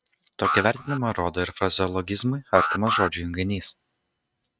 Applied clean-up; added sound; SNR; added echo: neural mask model RNNoise.